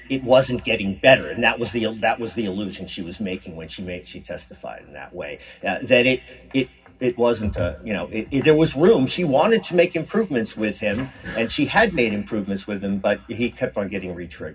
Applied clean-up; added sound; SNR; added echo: none; none; none; reverberation time 0.4 s.